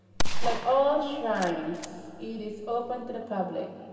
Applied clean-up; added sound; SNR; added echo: none; Gunshot, gunfire; -1 dB; reverberation time 2.4 s.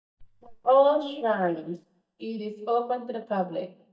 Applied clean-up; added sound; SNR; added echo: neural mask model DeepFilterNet 3.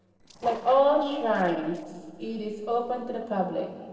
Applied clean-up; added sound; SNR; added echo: neural separator model SepFormer DNS4.